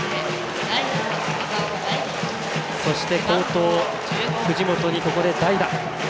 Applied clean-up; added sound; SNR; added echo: none; none; none; none.